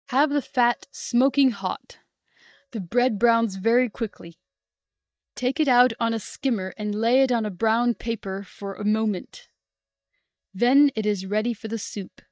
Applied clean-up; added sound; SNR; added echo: neural mask model DeepFilterNet 3.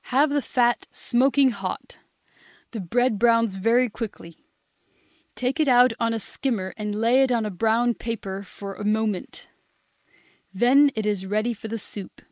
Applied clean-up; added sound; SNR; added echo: neural mask model Resemble Enhance denoiser.